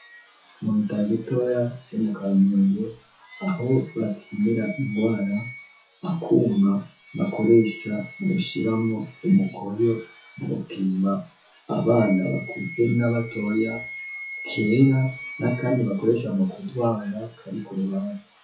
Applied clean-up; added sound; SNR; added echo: classical method WPE with log-MMSE.